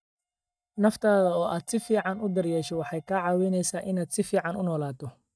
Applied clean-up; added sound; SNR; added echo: neural mask model DeepFilterNet 3.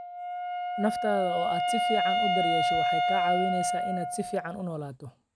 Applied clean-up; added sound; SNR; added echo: none; Wind instrument, woodwind instrument; -4 dB; none.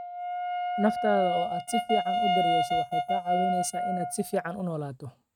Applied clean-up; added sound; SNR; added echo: neural mask model RNNoise.